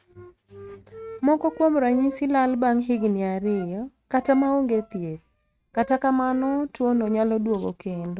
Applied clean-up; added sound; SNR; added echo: neural mask model RNNoise.